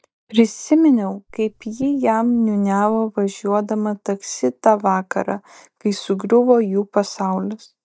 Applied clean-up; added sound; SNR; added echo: neural mask model DeepFilterNet 3.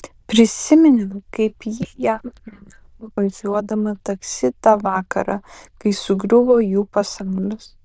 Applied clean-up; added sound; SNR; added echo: neural diffusion model UNIVERSE++.